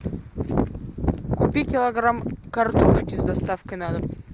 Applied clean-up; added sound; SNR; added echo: none; none; none; none.